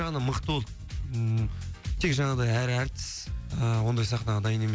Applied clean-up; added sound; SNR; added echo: none; none; none; none.